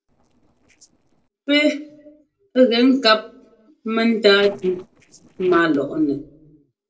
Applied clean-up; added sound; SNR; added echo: neural separator model SepFormer DNS4.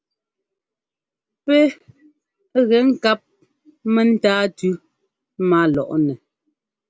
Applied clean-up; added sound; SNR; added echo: none; none; none; none.